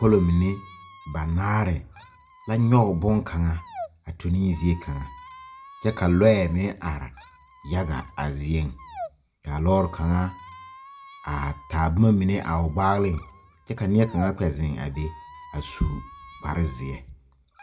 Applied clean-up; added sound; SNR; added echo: none; Squeak; 20 dB; reverberation time 0.3 s.